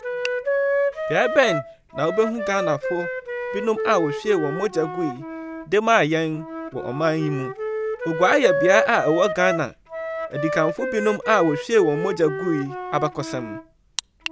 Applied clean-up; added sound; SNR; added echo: none; Wind instrument, woodwind instrument; 4 dB; none.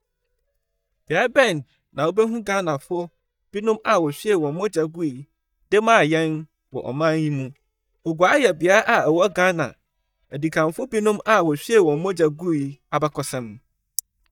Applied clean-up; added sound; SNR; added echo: neural mask model DeepFilterNet 3.